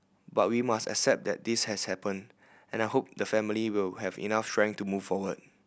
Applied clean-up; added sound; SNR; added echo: none; none; none; none.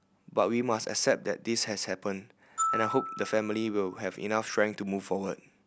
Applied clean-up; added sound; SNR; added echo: none; Glockenspiel; 9 dB; none.